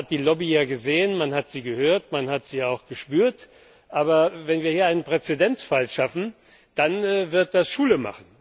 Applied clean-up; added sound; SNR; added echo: none; none; none; none.